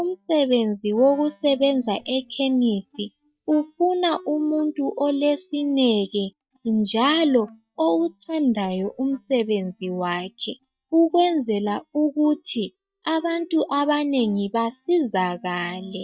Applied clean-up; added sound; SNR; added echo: neural mask model DeepFilterNet 3.